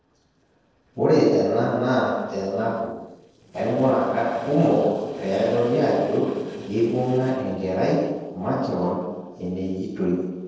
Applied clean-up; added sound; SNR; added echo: neural separator model SepFormer DNS4.